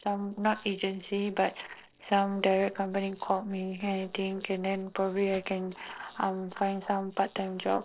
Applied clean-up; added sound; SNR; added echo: neural separator model SepFormer DNS4.